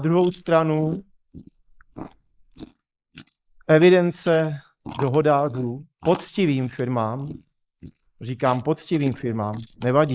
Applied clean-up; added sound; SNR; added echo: neural mask model Resemble Enhance denoiser.